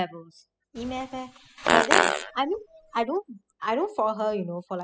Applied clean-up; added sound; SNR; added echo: classical method spectral subtraction.